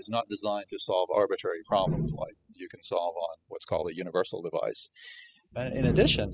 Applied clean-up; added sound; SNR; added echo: classical method spectral subtraction.